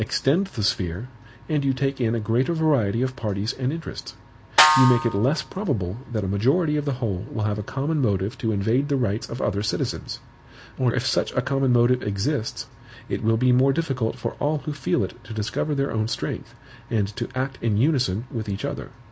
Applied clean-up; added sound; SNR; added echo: none; Snare drum; 0 dB; none.